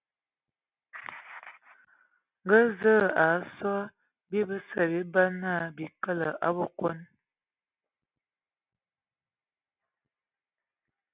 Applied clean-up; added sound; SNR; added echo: none; none; none; none.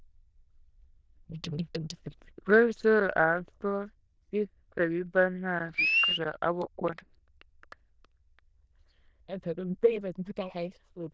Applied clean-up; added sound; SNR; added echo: neural diffusion model UNIVERSE++.